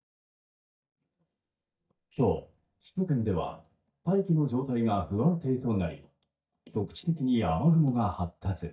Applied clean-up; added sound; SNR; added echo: neural mask model DeepFilterNet 3.